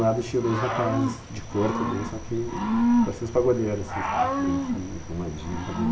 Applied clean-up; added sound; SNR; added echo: none; Cricket / Growling; 0 dB; reverberation time 1.2 s.